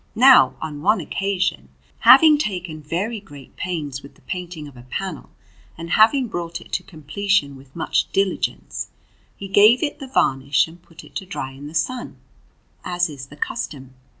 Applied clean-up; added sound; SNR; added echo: none; none; none; none.